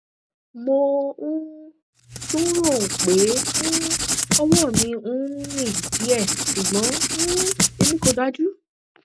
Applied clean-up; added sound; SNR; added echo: none; Writing; -2 dB; none.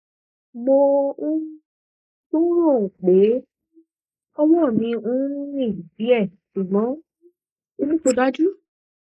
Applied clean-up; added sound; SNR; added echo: neural mask model Resemble Enhance denoiser.